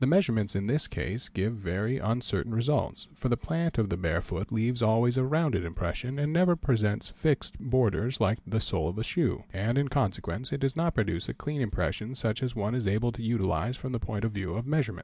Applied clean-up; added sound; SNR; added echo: none; none; none; none.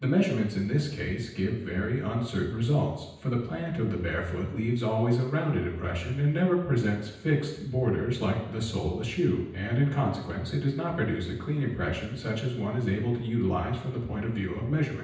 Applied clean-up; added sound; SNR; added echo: none; none; none; reverberation time 0.9 s.